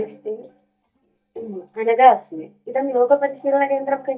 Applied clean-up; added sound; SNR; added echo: neural mask model DeepFilterNet 3.